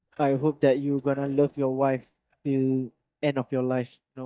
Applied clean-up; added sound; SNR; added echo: neural mask model DeepFilterNet 3.